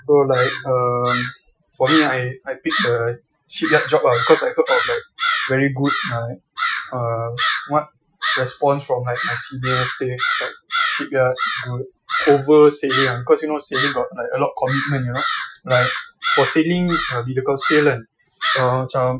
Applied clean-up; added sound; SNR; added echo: classical method Wiener filter.